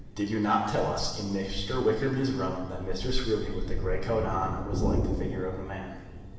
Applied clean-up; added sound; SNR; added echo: none; Thunder; 2 dB; reverberation time 1.3 s.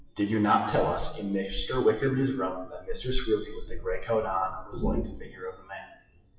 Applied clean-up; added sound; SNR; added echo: classical method WPE with log-MMSE.